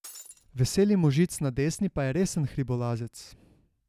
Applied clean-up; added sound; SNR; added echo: none; Shatter; 18 dB; none.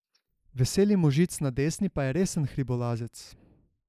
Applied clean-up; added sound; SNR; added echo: neural mask model Resemble Enhance denoiser.